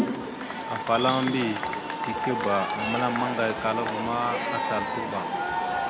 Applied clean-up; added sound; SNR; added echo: none; Crowd / Cheering; 0 dB; none.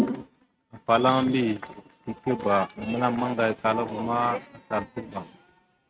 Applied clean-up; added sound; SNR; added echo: neural mask model RNNoise.